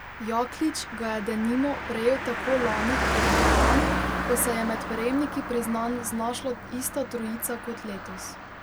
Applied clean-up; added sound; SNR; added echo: none; Car passing by; 0 dB; none.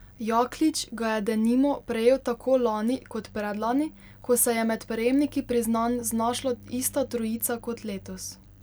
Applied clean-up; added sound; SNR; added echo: none; none; none; none.